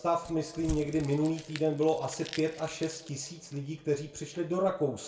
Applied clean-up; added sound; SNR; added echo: none; Crumpling, crinkling / Crushing; 14 dB; reverberation time 0.3 s.